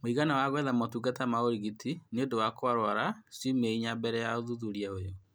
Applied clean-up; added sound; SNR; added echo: none; none; none; none.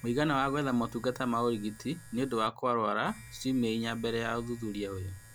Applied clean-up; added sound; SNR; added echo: none; Domestic sounds, home sounds; 19 dB; none.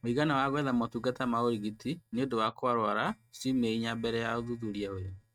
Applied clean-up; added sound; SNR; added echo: neural mask model RNNoise.